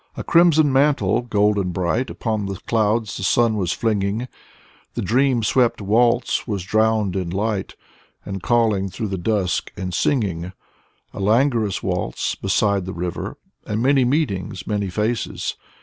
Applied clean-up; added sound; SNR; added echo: none; none; none; none.